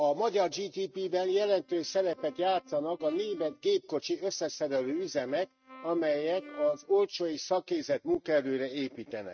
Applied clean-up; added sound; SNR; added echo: neural mask model RNNoise.